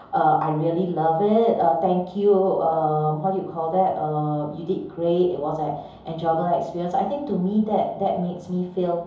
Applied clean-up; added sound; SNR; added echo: none; none; none; reverberation time 2.8 s.